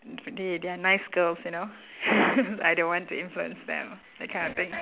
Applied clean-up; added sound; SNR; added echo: none; none; none; none.